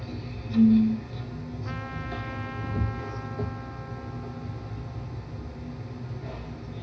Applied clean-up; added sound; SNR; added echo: none; Trumpet; 16 dB; reverberation time 0.4 s.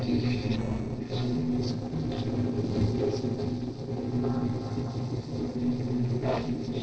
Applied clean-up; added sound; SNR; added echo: neural separator model SepFormer DNS4.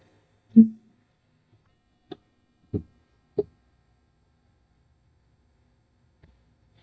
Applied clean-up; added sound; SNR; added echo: neural mask model DeepFilterNet 3.